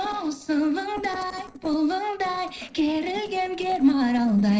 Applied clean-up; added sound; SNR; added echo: neural separator model SepFormer DNS4.